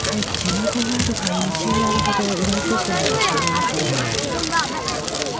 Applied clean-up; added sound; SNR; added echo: none; Crackle; -4 dB; none.